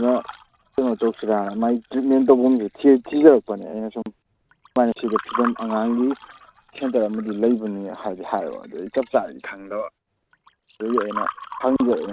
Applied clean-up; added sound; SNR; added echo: neural mask model RNNoise.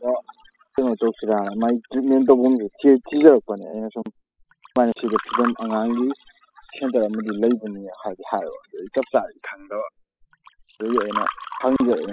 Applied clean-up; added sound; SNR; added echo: classical method spectral subtraction.